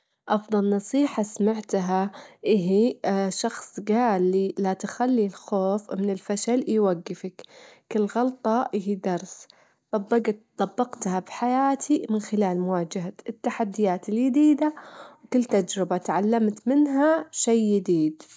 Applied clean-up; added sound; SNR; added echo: none; none; none; none.